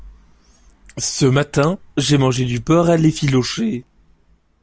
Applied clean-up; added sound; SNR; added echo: none; none; none; none.